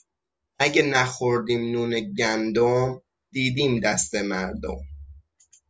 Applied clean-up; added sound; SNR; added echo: none; none; none; none.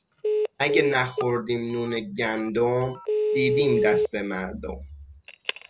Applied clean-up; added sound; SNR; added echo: none; Telephone; 1 dB; none.